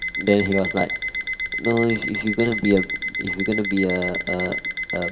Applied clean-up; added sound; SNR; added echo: none; Alarm; 4 dB; reverberation time 0.9 s.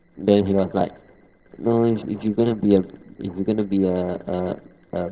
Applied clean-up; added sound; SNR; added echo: neural separator model SepFormer DNS4.